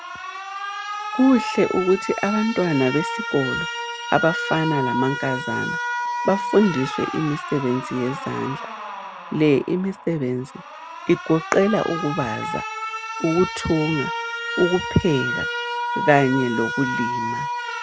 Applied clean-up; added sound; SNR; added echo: none; Alarm; 6 dB; none.